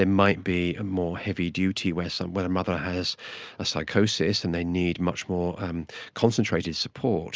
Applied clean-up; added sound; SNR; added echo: none; none; none; none.